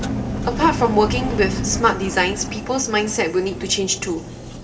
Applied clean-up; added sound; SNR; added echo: none; Engine; 5 dB; reverberation time 2.9 s.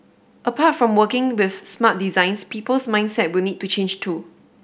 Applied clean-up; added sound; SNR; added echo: none; none; none; none.